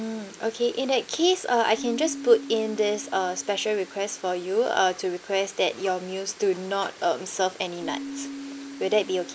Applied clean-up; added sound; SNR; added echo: none; Keyboard (musical); 16 dB; none.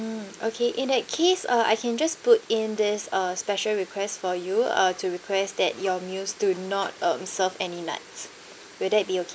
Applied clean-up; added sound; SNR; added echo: none; none; none; none.